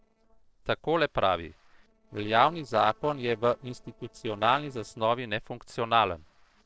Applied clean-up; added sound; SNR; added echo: neural separator model SepFormer DNS4.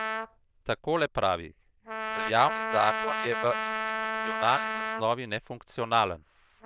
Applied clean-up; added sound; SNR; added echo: neural diffusion model UNIVERSE++.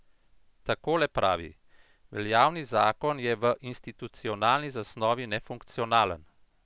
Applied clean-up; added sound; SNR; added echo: none; none; none; none.